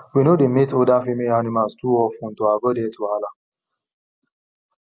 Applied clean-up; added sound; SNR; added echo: none; none; none; none.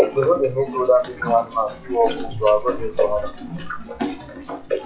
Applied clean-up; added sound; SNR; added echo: classical method WPE with log-MMSE.